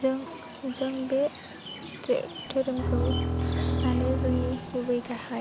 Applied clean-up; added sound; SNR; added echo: none; Bowed string instrument; -2 dB; none.